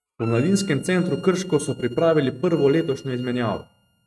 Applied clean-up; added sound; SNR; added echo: neural mask model RNNoise.